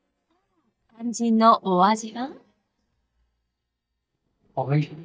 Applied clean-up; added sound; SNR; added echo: neural mask model DeepFilterNet 3.